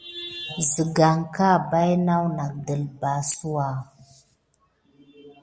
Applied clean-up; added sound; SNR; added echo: none; none; none; none.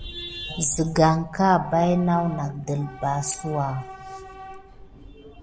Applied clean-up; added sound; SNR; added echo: none; Subway, metro, underground / Train; 16 dB; none.